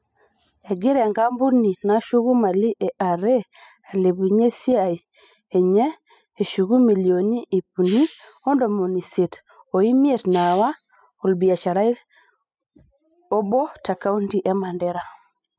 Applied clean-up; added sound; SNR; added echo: classical method spectral subtraction.